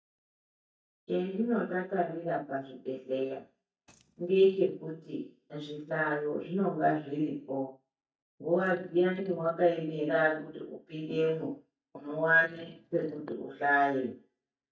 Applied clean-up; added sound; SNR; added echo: neural mask model DeepFilterNet 3.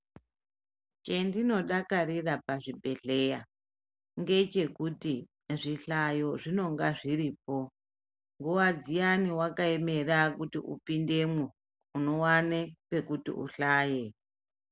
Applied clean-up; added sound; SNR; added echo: none; none; none; none.